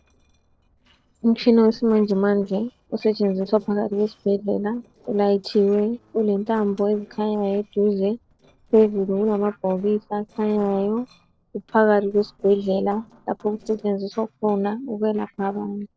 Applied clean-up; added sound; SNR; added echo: neural separator model SepFormer DNS4.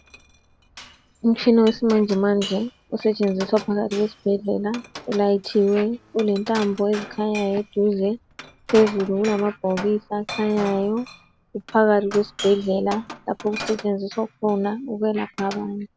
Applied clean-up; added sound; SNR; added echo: none; Glass; 16 dB; none.